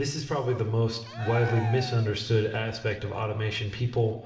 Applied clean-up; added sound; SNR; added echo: none; Cheering; 11 dB; reverberation time 1.1 s.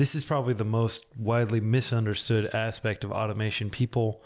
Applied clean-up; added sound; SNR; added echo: none; none; none; none.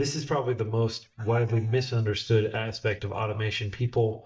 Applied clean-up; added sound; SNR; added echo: neural mask model DeepFilterNet 3.